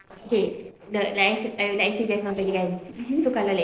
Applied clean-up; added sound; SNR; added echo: neural separator model SepFormer DNS4.